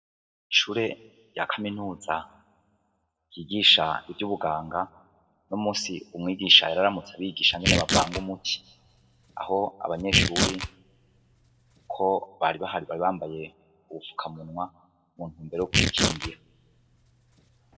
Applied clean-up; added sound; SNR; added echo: none; Tearing; 1 dB; reverberation time 0.6 s.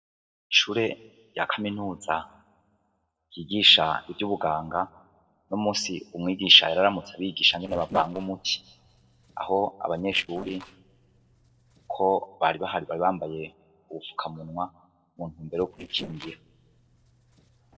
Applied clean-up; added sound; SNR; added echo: neural separator model SepFormer DNS4.